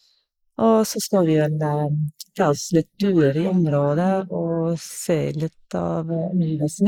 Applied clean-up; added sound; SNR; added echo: neural mask model Resemble Enhance denoiser.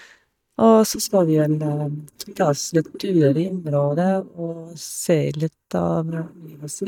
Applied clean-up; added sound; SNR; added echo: neural mask model DeepFilterNet 3.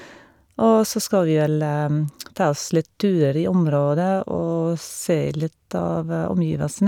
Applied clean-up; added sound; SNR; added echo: none; none; none; none.